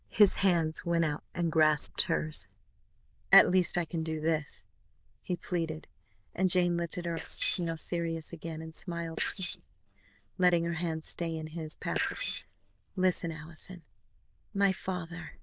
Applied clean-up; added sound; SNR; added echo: neural diffusion model UNIVERSE++.